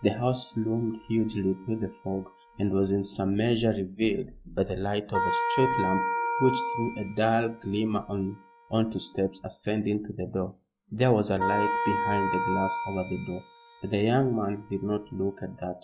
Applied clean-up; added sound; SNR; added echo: classical method log-MMSE.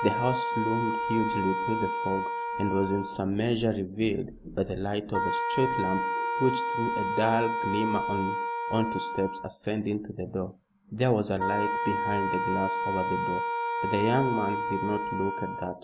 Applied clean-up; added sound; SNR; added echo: none; Wind instrument, woodwind instrument; 1 dB; none.